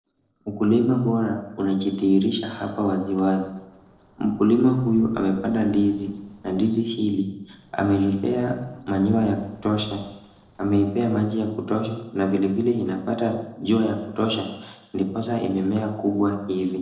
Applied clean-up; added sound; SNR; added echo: neural separator model SepFormer DNS4.